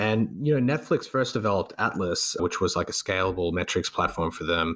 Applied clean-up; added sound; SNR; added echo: none; none; none; none.